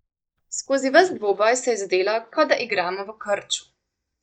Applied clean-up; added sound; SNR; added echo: neural mask model DeepFilterNet 3.